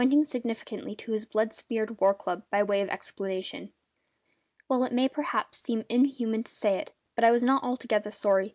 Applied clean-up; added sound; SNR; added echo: none; none; none; none.